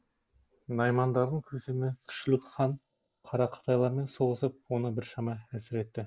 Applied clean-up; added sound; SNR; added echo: neural mask model Resemble Enhance denoiser.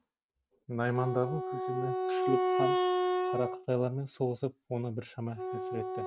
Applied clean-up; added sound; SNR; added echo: neural mask model RNNoise.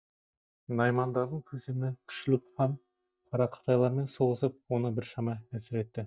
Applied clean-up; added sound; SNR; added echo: neural mask model DeepFilterNet 3.